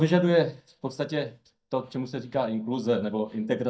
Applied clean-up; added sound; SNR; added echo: neural mask model DeepFilterNet 3.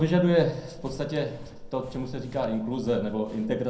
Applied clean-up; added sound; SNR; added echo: none; Run; 17 dB; reverberation time 0.5 s.